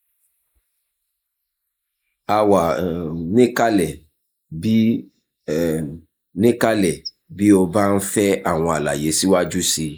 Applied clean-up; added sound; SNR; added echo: neural mask model Resemble Enhance denoiser.